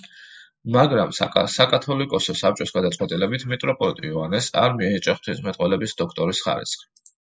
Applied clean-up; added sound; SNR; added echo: neural mask model Resemble Enhance denoiser.